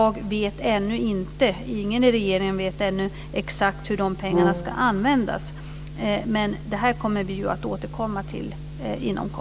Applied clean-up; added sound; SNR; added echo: none; Brass instrument; 1 dB; none.